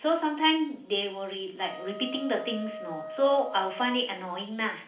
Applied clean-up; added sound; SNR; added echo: none; Wind instrument, woodwind instrument; 13 dB; reverberation time 0.4 s.